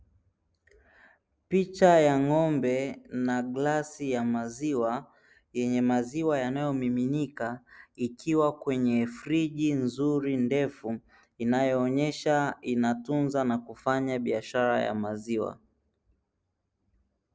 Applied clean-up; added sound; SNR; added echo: none; none; none; none.